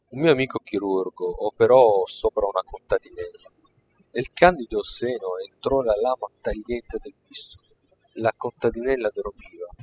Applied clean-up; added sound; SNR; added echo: classical method spectral subtraction.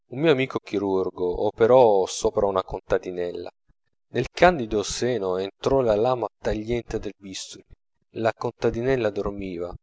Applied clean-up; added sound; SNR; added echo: none; none; none; none.